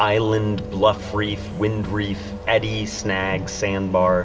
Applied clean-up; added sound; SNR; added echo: none; Train; 17 dB; reverberation time 1.7 s.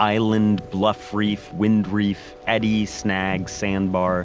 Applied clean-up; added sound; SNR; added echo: none; none; none; none.